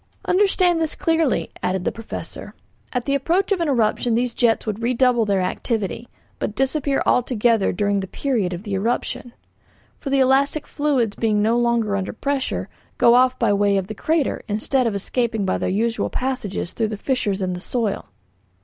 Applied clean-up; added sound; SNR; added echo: none; none; none; none.